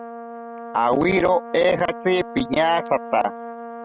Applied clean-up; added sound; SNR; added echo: none; Brass instrument; 13 dB; none.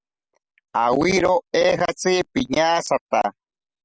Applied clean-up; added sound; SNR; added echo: none; none; none; none.